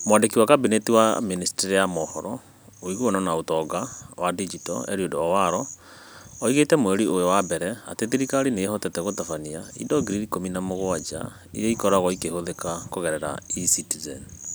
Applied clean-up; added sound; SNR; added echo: none; none; none; none.